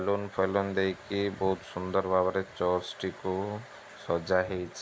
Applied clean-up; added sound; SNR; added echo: none; none; none; none.